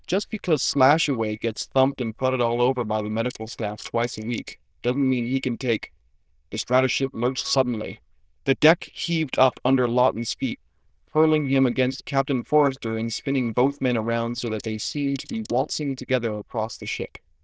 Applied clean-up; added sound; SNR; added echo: neural diffusion model UNIVERSE++.